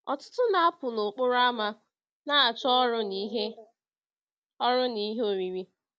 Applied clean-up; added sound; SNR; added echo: none; none; none; none.